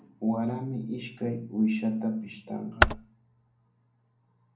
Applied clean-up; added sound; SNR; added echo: none; Computer keyboard; -3 dB; reverberation time 0.6 s.